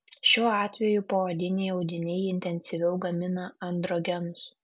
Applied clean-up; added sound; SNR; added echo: none; none; none; none.